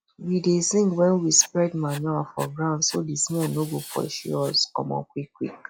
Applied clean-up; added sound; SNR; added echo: classical method log-MMSE.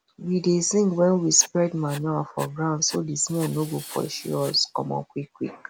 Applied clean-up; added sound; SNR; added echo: none; Writing + Tools; 19 dB; none.